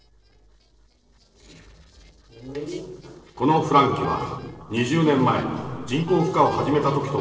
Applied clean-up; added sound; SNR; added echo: neural separator model SepFormer DNS4.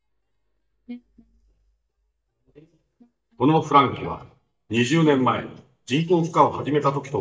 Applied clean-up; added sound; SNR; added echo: neural mask model DeepFilterNet 3.